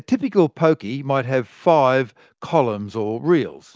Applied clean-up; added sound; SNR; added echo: none; none; none; none.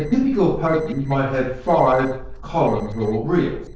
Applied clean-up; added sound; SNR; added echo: neural separator model SepFormer DNS4.